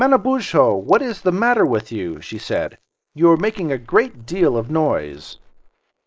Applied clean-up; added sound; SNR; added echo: neural mask model Resemble Enhance denoiser.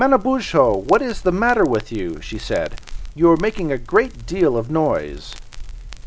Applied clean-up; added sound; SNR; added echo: none; Crackle; 12 dB; none.